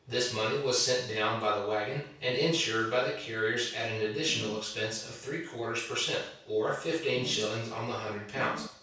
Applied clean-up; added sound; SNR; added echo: none; Organ; 9 dB; reverberation time 0.6 s.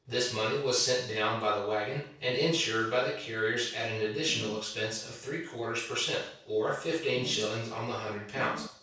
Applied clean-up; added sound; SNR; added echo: neural separator model SepFormer DNS4.